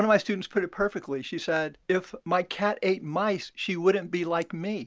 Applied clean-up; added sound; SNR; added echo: none; none; none; none.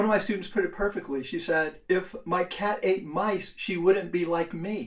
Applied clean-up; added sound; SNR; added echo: none; none; none; reverberation time 0.2 s.